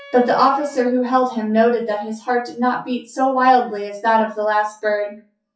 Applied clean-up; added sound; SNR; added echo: classical method WPE with log-MMSE.